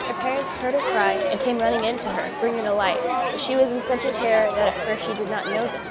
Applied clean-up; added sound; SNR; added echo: none; Crowd; 3 dB; none.